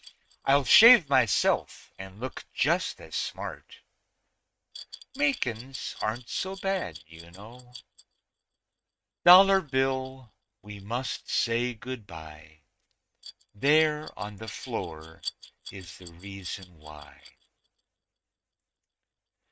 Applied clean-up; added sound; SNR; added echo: neural mask model RNNoise.